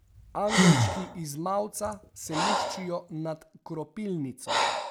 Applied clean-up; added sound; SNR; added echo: none; Breathing; -4 dB; none.